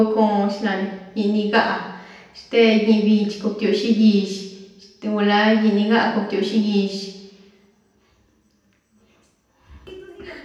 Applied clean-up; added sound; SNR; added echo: none; none; none; reverberation time 0.9 s.